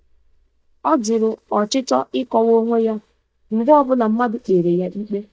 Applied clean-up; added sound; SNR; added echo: neural mask model DeepFilterNet 3.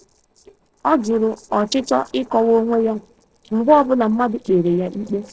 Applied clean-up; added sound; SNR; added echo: neural separator model SepFormer DNS4.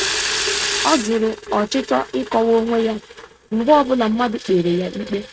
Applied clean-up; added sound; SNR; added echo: neural mask model RNNoise.